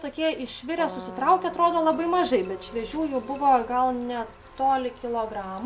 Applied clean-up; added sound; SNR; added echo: none; Keyboard (musical); 18 dB; none.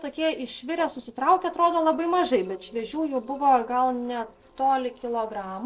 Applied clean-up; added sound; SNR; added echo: neural separator model SepFormer DNS4.